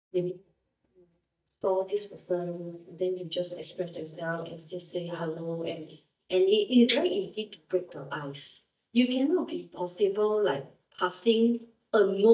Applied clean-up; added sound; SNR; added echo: neural mask model DeepFilterNet 3.